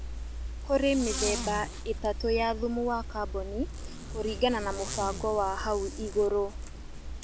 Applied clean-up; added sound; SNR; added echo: none; Zipper (clothing); 6 dB; none.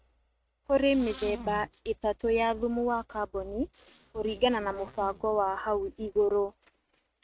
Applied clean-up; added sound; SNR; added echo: neural mask model RNNoise.